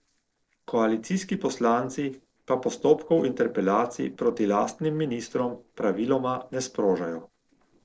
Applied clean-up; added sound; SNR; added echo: neural separator model SepFormer DNS4.